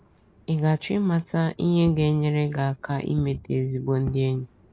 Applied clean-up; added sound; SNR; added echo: none; Fireworks; 19 dB; none.